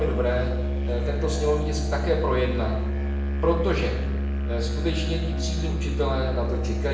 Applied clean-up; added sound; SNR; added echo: none; Musical instrument; -2 dB; reverberation time 0.8 s.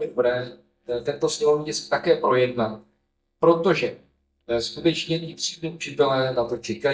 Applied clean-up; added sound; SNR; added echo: neural mask model DeepFilterNet 3.